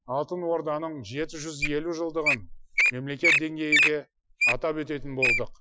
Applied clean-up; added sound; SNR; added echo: classical method Wiener filter.